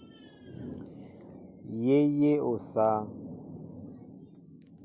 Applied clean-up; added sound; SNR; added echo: none; none; none; none.